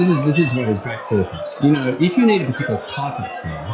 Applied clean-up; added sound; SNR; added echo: classical method log-MMSE.